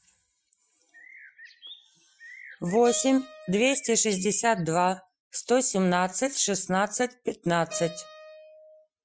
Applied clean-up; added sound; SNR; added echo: classical method Wiener filter.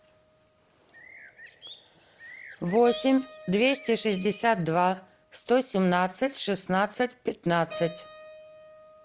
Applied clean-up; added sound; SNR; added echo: none; Keyboard (musical) + Bird; 19 dB; none.